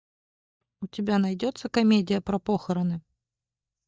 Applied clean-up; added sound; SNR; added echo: neural mask model DeepFilterNet 3.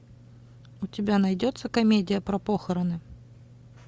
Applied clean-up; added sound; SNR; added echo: none; none; none; none.